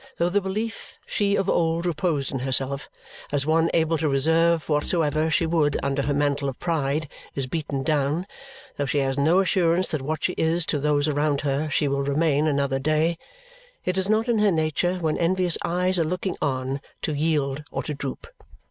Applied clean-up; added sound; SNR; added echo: neural mask model RNNoise.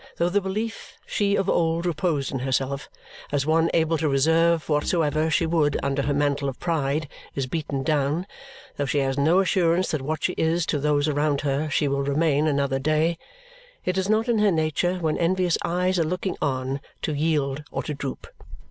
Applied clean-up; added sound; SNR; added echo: none; Musical instrument; 14 dB; none.